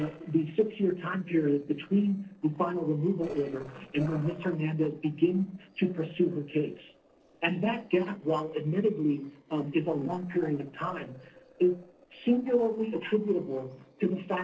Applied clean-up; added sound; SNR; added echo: neural separator model SepFormer DNS4.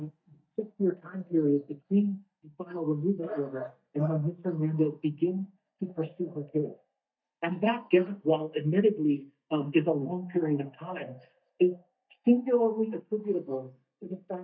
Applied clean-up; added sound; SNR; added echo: neural mask model DeepFilterNet 3.